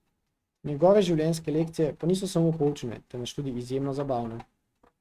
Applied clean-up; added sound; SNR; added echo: neural mask model RNNoise.